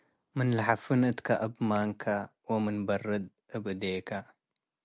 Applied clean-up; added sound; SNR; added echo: none; none; none; none.